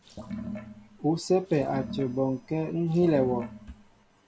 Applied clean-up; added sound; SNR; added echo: none; Sink (filling or washing) / Water; 12 dB; none.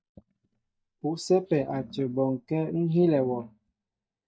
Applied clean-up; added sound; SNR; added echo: neural mask model DeepFilterNet 3.